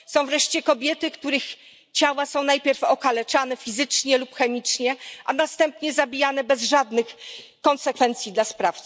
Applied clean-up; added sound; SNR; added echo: none; none; none; none.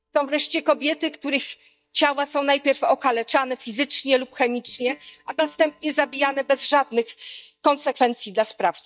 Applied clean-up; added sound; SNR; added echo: neural mask model DeepFilterNet 3.